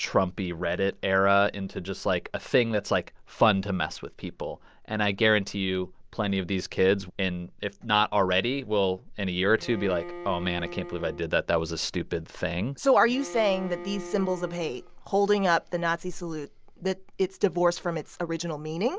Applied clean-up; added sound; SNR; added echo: none; Bowed string instrument; 14 dB; none.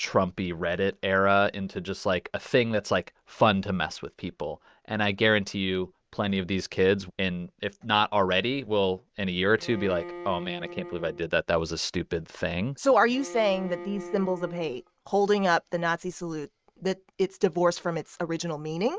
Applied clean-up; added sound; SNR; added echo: neural mask model RNNoise.